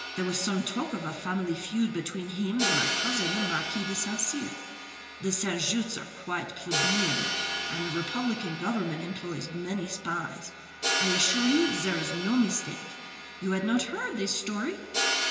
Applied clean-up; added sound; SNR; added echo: none; Crash cymbal; 3 dB; reverberation time 1.9 s.